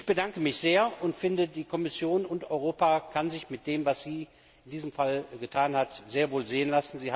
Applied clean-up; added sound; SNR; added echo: none; none; none; none.